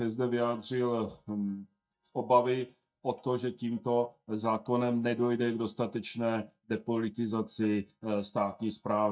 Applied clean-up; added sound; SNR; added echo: neural mask model DeepFilterNet 3.